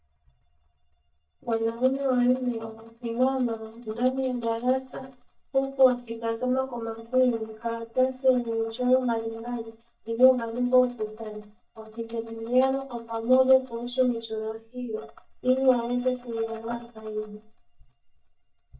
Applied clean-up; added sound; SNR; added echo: neural mask model DeepFilterNet 3.